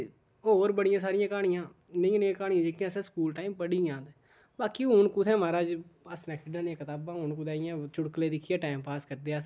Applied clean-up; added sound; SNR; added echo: none; none; none; none.